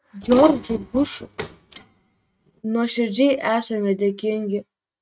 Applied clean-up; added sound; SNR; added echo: neural mask model RNNoise.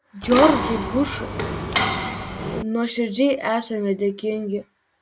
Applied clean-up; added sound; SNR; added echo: none; Mechanisms; 2 dB; none.